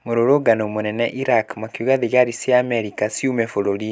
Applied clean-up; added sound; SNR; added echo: none; none; none; none.